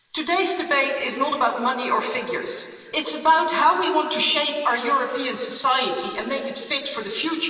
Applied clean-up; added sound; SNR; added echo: none; none; none; reverberation time 2.5 s.